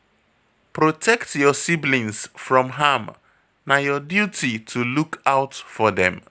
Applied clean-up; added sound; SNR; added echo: none; none; none; none.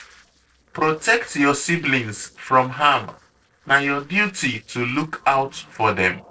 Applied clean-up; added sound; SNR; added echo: neural separator model SepFormer DNS4.